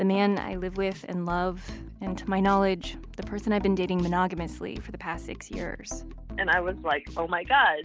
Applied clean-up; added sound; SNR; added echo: none; none; none; none.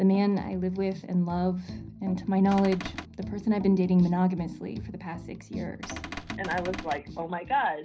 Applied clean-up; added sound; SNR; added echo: none; Cupboard open or close / Door; 11 dB; reverberation time 0.5 s.